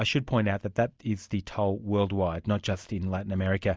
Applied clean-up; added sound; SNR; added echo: none; none; none; none.